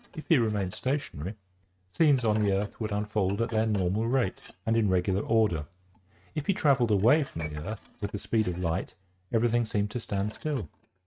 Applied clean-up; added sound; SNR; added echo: neural mask model RNNoise.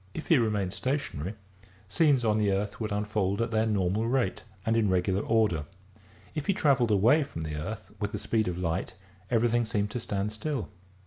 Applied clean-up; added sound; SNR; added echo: none; none; none; none.